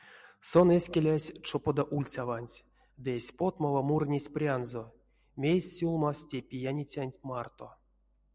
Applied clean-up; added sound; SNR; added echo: none; none; none; none.